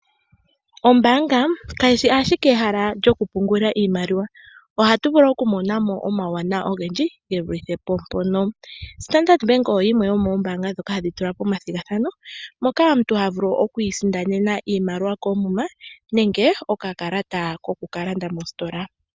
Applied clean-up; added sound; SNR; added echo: none; none; none; none.